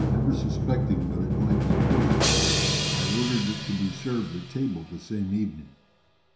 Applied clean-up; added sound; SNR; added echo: none; Drum; -3 dB; reverberation time 0.7 s.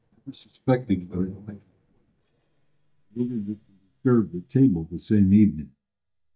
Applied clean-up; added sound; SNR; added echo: neural mask model DeepFilterNet 3.